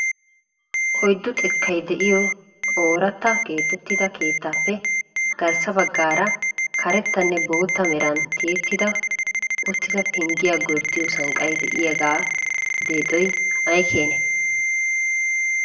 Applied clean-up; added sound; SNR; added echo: none; Ringtone; -1 dB; reverberation time 0.6 s.